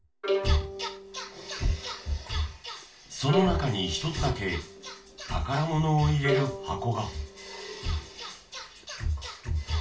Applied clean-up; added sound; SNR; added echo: none; Bowed string instrument; 7 dB; reverberation time 0.3 s.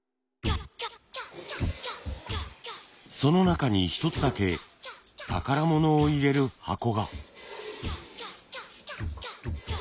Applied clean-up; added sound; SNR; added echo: none; none; none; none.